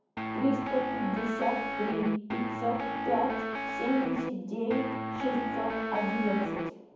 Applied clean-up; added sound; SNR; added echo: none; Guitar; 2 dB; reverberation time 1.2 s.